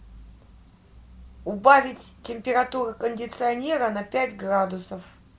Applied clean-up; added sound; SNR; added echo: none; none; none; none.